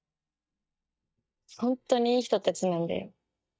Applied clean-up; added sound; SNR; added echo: neural mask model DeepFilterNet 3.